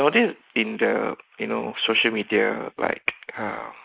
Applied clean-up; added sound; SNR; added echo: neural mask model Resemble Enhance denoiser.